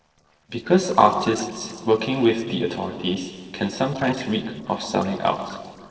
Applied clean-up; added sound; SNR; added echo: neural separator model SepFormer DNS4.